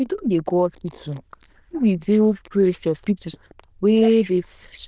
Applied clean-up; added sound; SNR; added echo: neural diffusion model UNIVERSE++.